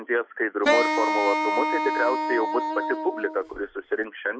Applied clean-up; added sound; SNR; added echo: none; Wind instrument, woodwind instrument; -1 dB; none.